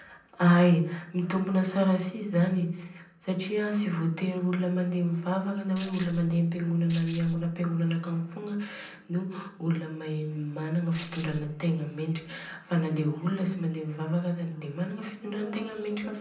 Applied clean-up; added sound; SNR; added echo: none; Tambourine; 1 dB; reverberation time 0.6 s.